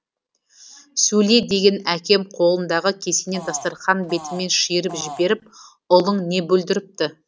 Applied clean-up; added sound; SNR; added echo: none; Fart; 16 dB; none.